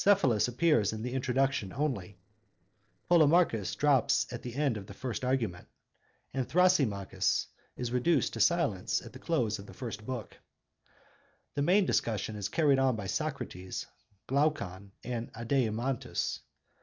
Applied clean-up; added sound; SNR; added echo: neural separator model SepFormer DNS4.